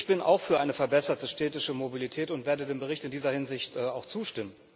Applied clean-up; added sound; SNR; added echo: none; none; none; none.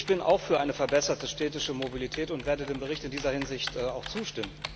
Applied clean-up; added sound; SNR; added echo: none; Typing; 12 dB; none.